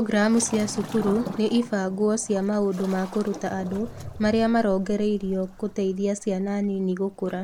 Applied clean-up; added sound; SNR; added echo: none; Waves, surf; 14 dB; none.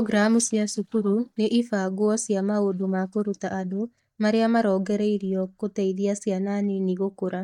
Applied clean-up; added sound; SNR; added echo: neural mask model DeepFilterNet 3.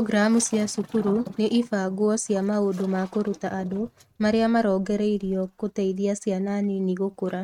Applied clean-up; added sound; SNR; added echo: neural mask model RNNoise.